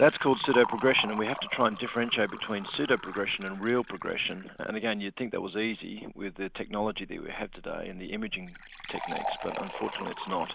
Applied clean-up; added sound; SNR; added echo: none; Liquid; 11 dB; none.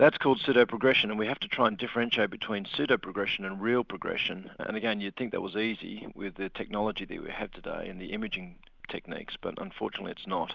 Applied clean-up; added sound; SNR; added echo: none; none; none; none.